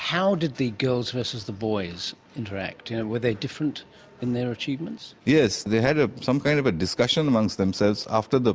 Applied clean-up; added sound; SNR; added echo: none; none; none; none.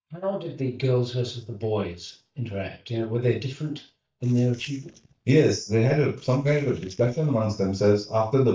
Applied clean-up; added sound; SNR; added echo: neural mask model DeepFilterNet 3.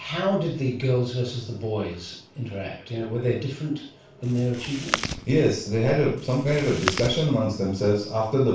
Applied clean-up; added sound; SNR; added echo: none; Chewing, mastication; 8 dB; reverberation time 0.4 s.